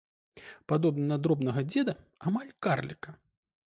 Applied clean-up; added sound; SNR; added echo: none; none; none; none.